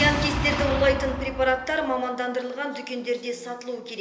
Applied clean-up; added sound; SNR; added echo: none; Boom; 6 dB; reverberation time 1.4 s.